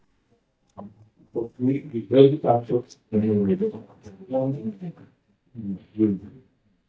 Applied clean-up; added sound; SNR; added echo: neural mask model DeepFilterNet 3.